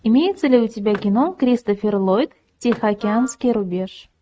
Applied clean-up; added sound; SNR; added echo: neural mask model RNNoise.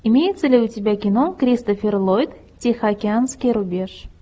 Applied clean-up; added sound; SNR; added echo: none; none; none; none.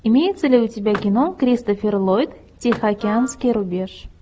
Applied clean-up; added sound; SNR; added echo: none; Vehicle + Wind instrument, woodwind instrument; 16 dB; none.